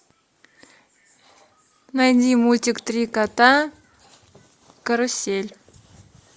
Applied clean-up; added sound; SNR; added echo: none; none; none; none.